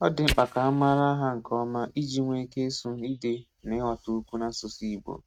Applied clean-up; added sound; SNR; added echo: neural mask model RNNoise.